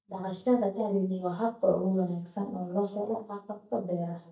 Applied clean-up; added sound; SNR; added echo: neural mask model DeepFilterNet 3.